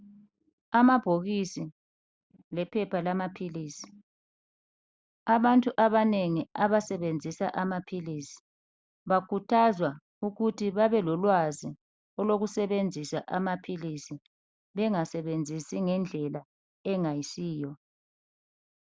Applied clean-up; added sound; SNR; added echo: none; none; none; none.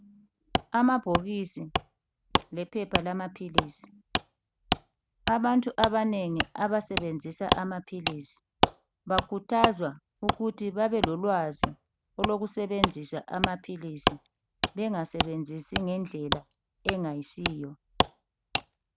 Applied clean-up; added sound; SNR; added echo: none; Wood; 1 dB; none.